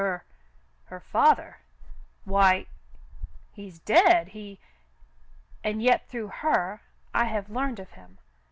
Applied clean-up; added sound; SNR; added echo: none; none; none; none.